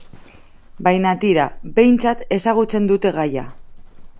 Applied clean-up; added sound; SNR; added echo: none; Livestock, farm animals, working animals; 15 dB; none.